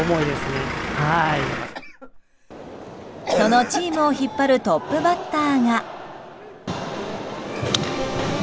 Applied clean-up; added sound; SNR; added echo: none; Cough; 11 dB; none.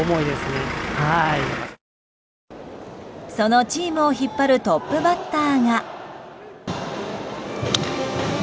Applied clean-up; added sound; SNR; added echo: none; none; none; none.